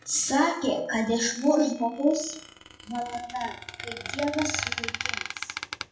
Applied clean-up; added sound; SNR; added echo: classical method WPE with log-MMSE.